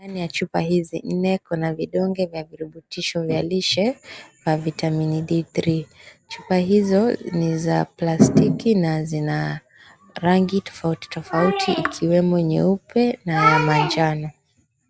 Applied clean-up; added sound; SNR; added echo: none; Raindrop / Drip; 13 dB; none.